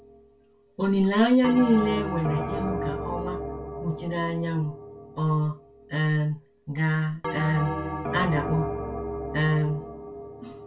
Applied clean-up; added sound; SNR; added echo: none; Bell; 7 dB; reverberation time 0.2 s.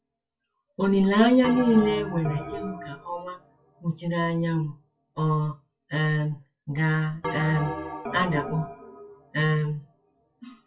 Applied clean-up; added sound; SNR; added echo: classical method WPE with log-MMSE.